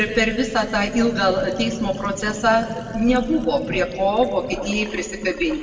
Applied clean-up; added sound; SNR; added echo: none; Sink (filling or washing); 15 dB; reverberation time 1.9 s.